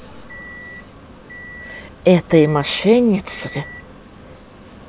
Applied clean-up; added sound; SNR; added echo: none; Microwave oven; 19 dB; none.